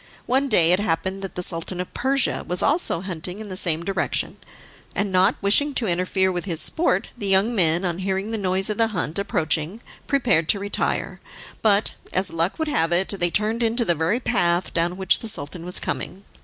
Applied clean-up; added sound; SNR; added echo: none; none; none; none.